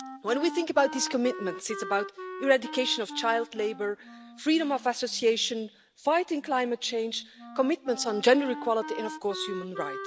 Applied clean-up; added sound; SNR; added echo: none; Wind instrument, woodwind instrument; 13 dB; none.